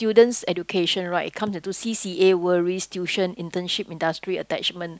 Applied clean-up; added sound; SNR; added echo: none; none; none; none.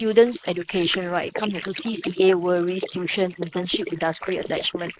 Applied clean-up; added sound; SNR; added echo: neural mask model Resemble Enhance denoiser.